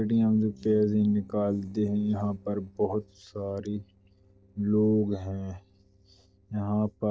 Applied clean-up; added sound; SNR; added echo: neural separator model SepFormer DNS4.